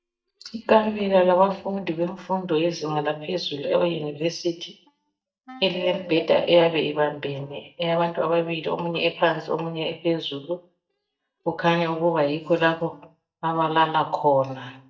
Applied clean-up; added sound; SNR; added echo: neural mask model DeepFilterNet 3.